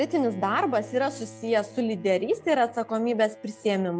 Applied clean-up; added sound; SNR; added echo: none; Bowed string instrument; 20 dB; none.